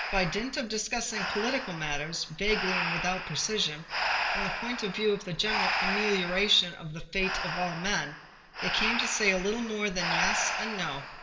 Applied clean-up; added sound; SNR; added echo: none; Breathing; 3 dB; reverberation time 0.8 s.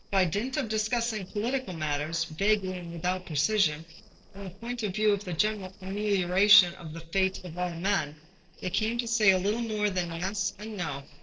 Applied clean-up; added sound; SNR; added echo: neural separator model SepFormer DNS4.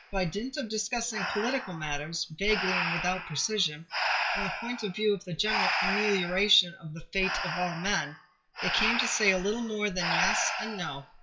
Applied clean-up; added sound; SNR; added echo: classical method WPE with log-MMSE.